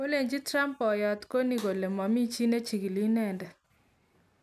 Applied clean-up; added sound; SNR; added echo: none; none; none; none.